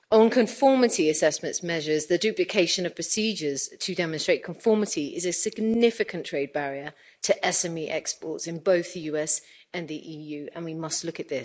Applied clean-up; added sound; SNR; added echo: neural mask model Resemble Enhance denoiser.